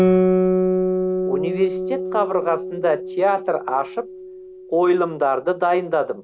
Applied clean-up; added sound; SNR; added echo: none; Guitar; 1 dB; none.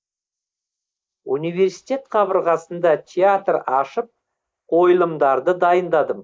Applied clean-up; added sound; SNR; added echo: neural mask model Resemble Enhance denoiser.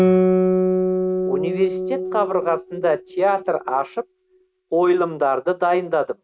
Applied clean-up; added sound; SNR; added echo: neural mask model RNNoise.